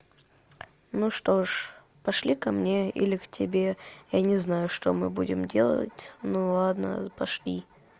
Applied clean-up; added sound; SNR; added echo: none; none; none; none.